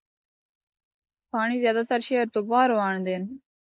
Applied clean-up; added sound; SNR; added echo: neural mask model Resemble Enhance denoiser.